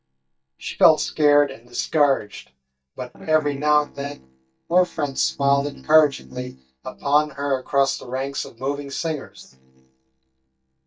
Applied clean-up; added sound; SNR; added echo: neural mask model DeepFilterNet 3.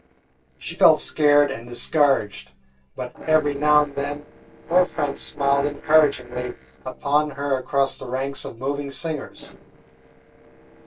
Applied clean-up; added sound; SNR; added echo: neural separator model SepFormer DNS4.